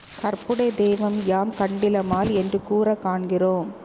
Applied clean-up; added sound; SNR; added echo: none; Crumpling, crinkling; 16 dB; none.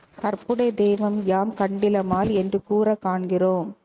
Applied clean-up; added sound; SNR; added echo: neural mask model RNNoise.